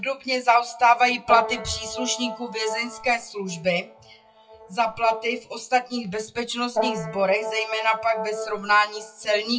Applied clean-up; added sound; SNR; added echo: classical method WPE with log-MMSE.